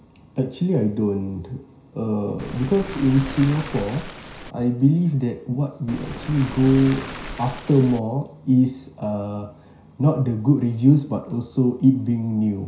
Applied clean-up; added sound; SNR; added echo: none; Waves, surf; 12 dB; reverberation time 0.5 s.